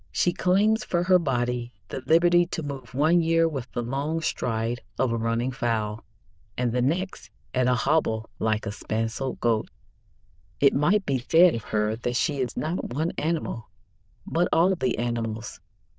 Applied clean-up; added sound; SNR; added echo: neural diffusion model UNIVERSE++.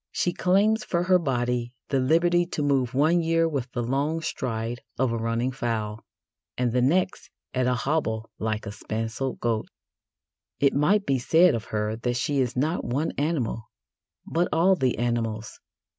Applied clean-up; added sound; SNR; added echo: none; none; none; none.